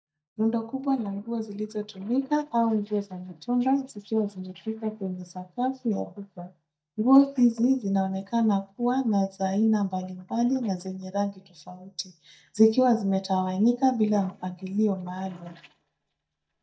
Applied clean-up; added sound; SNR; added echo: neural mask model DeepFilterNet 3.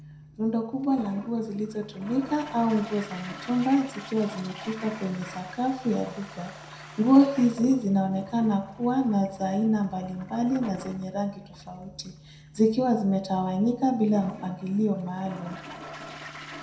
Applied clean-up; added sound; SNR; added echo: none; Toilet flush; 18 dB; reverberation time 0.6 s.